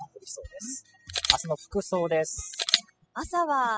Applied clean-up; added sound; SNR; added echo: classical method spectral subtraction.